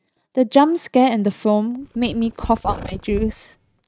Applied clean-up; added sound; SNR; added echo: neural mask model RNNoise.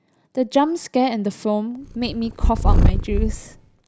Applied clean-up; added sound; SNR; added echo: none; Purr; -4 dB; none.